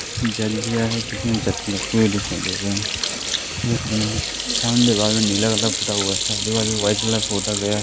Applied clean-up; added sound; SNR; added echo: none; Sink (filling or washing) / Hands; 3 dB; none.